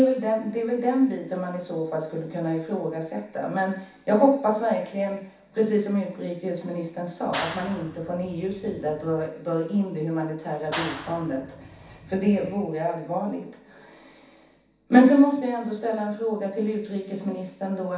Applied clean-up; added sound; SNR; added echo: none; Clapping; 12 dB; reverberation time 0.7 s.